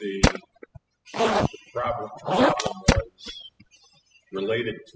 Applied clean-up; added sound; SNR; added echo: classical method spectral subtraction.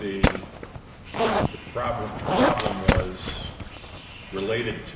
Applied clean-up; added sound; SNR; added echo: none; Tools + Zipper (clothing); -4 dB; none.